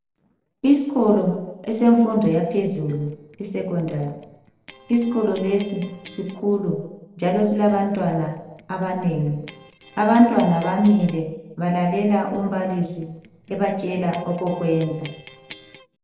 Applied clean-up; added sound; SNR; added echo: neural separator model SepFormer DNS4.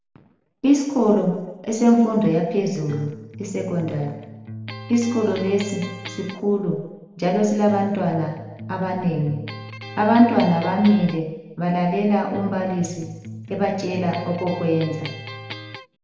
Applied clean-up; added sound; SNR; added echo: none; Electric guitar; 14 dB; reverberation time 1.0 s.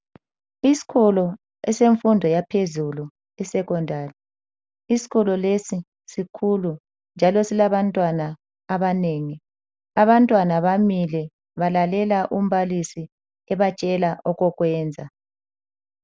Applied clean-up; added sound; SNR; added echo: none; none; none; none.